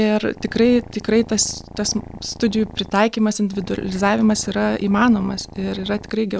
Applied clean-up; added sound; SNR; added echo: none; Purr; 17 dB; none.